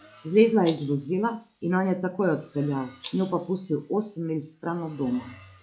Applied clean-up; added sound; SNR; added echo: classical method log-MMSE.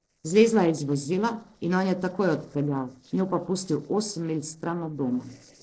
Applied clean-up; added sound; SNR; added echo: neural separator model SepFormer DNS4.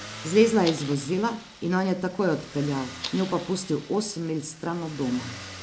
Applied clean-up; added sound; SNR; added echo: none; Motor vehicle (road) + Fire; 14 dB; none.